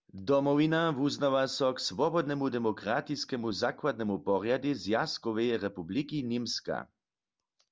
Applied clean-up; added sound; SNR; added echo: none; none; none; none.